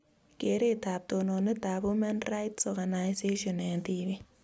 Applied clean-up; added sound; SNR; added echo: none; none; none; none.